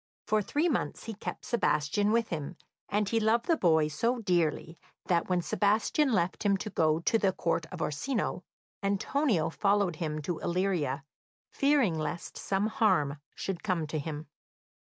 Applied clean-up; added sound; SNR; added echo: none; none; none; none.